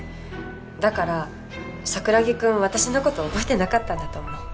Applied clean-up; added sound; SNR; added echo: none; none; none; none.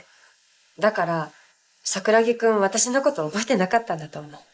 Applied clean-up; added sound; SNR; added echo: neural mask model Resemble Enhance denoiser.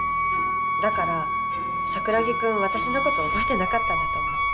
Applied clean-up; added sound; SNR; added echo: none; Wind instrument, woodwind instrument; -3 dB; none.